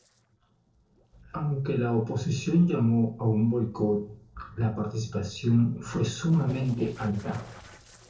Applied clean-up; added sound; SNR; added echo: neural separator model SepFormer DNS4.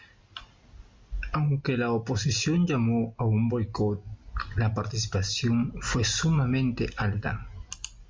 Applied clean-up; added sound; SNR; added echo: none; none; none; none.